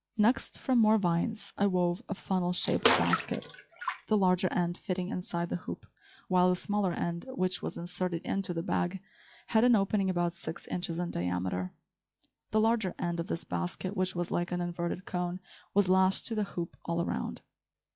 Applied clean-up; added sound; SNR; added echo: classical method log-MMSE.